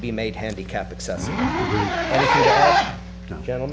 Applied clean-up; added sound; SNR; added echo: none; Zipper (clothing); -4 dB; none.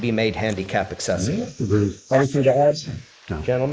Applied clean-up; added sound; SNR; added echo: neural mask model Resemble Enhance denoiser.